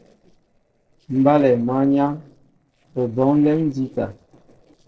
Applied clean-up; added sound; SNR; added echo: neural separator model SepFormer DNS4.